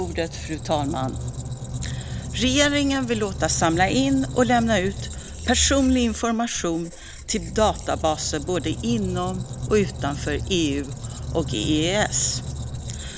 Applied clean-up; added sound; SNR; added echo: none; Squeak; 7 dB; none.